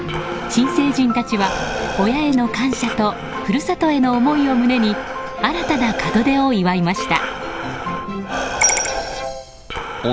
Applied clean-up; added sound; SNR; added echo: none; Breathing; 9 dB; none.